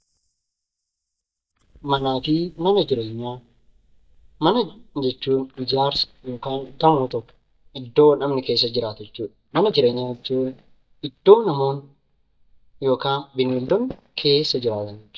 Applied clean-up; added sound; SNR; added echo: neural mask model DeepFilterNet 3.